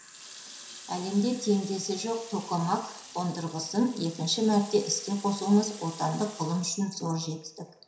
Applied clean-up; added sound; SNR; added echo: none; Water tap, faucet; 17 dB; reverberation time 0.7 s.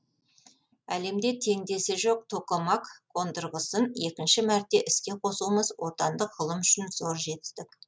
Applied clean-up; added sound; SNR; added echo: none; none; none; none.